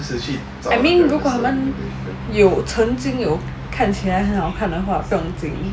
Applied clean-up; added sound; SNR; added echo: none; none; none; none.